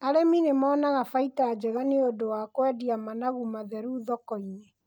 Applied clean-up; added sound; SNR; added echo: none; none; none; none.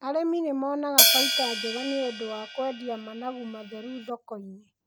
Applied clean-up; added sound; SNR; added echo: none; Hi-hat; -4 dB; none.